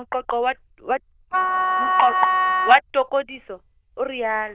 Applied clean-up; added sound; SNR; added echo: neural diffusion model UNIVERSE++.